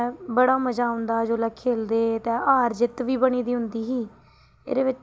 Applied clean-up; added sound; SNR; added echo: none; none; none; none.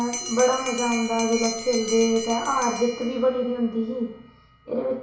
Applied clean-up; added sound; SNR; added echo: none; Bell; 10 dB; reverberation time 0.6 s.